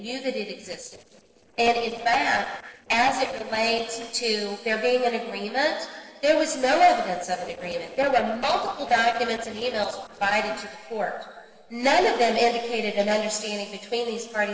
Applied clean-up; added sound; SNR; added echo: neural separator model SepFormer DNS4.